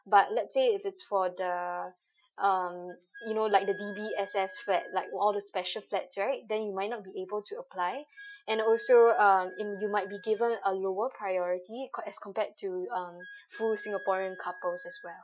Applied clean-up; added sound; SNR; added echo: classical method Wiener filter.